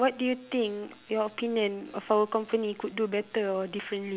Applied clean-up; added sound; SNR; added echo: none; none; none; none.